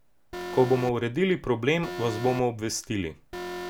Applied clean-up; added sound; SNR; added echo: none; Alarm; 11 dB; none.